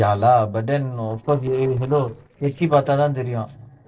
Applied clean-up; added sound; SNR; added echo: neural separator model SepFormer DNS4.